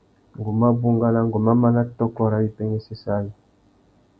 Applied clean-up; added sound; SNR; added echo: none; none; none; none.